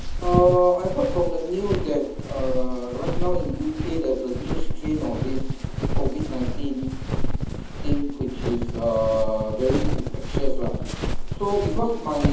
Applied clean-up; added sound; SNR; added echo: none; Walk, footsteps; -1 dB; reverberation time 0.8 s.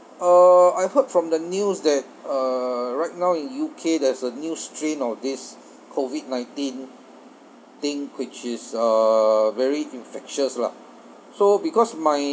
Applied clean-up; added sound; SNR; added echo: none; none; none; none.